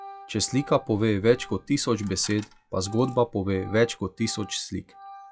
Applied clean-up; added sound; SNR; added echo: classical method log-MMSE.